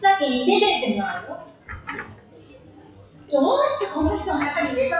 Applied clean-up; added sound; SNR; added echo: classical method WPE with log-MMSE.